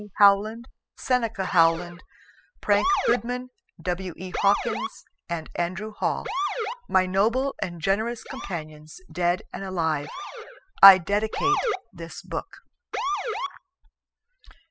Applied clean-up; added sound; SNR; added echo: classical method spectral subtraction.